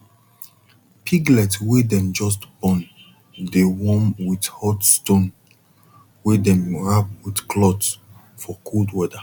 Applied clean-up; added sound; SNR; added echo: none; Organ; 14 dB; none.